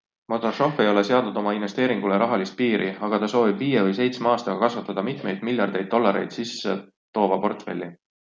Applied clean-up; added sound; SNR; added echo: none; none; none; none.